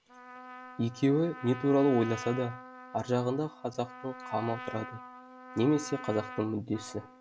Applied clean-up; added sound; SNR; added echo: none; Trumpet; 14 dB; none.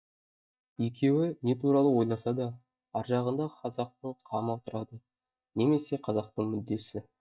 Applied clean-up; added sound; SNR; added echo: neural mask model DeepFilterNet 3.